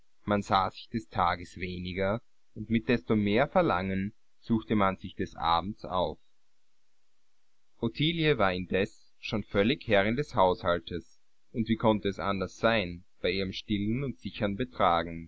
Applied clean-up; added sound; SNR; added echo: none; none; none; none.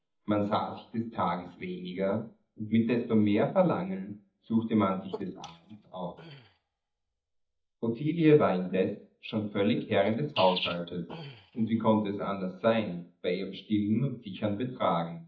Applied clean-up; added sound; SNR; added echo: neural mask model DeepFilterNet 3.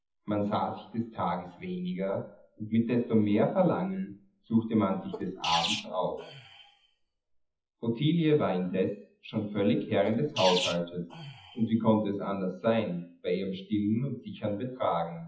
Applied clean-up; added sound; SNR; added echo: classical method WPE with log-MMSE.